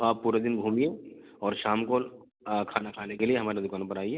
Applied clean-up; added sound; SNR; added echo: none; none; none; none.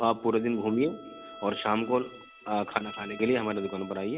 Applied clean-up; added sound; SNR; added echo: none; Bowed string instrument; 17 dB; none.